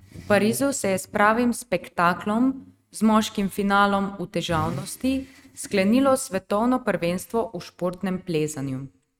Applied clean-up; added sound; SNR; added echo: neural mask model RNNoise.